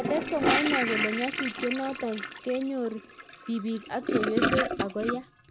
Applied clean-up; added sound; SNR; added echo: none; Toilet flush / Gurgling; 0 dB; none.